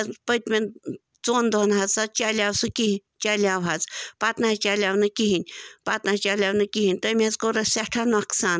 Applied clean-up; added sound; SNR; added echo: none; none; none; none.